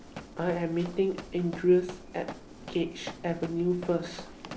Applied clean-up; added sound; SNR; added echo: none; Run; 15 dB; none.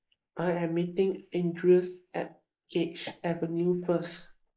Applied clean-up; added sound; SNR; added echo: neural mask model Resemble Enhance denoiser.